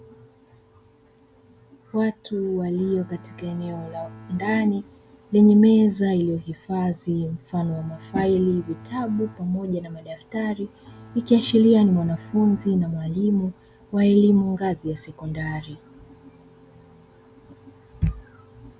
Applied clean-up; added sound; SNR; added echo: none; Bowed string instrument; 20 dB; none.